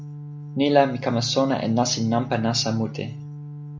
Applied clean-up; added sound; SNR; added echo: none; Organ; 12 dB; none.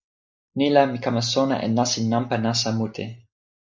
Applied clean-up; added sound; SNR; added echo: neural mask model Resemble Enhance denoiser.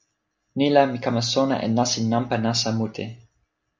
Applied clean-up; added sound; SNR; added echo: none; none; none; none.